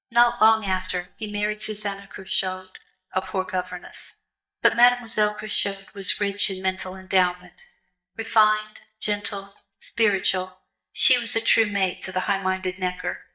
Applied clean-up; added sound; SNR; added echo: neural mask model DeepFilterNet 3.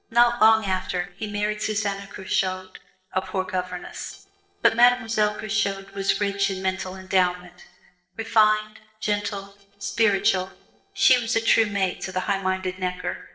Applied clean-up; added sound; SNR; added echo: neural separator model SepFormer DNS4.